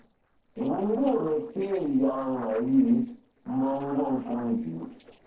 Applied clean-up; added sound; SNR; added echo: neural separator model SepFormer DNS4.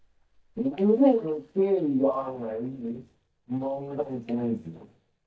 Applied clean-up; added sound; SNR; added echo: neural mask model DeepFilterNet 3.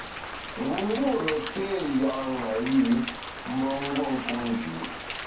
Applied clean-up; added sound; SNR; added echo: none; Rain; 6 dB; reverberation time 0.6 s.